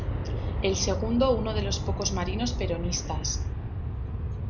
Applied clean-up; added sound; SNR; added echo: none; Aircraft; 0 dB; none.